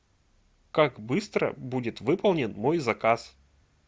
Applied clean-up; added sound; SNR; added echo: none; none; none; none.